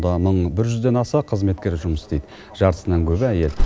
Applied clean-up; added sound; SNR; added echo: none; Alarm; 9 dB; none.